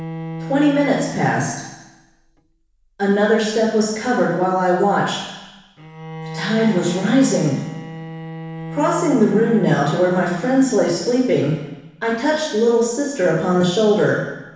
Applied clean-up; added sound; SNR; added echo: none; Bowed string instrument; 14 dB; reverberation time 1.1 s.